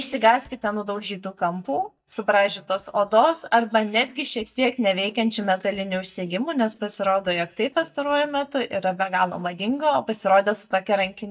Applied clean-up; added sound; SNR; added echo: neural mask model DeepFilterNet 3.